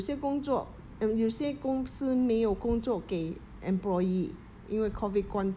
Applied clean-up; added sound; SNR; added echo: none; none; none; none.